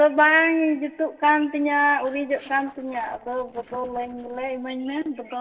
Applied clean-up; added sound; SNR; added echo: neural separator model SepFormer DNS4.